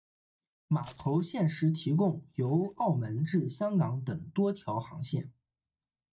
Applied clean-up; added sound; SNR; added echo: neural mask model DeepFilterNet 3.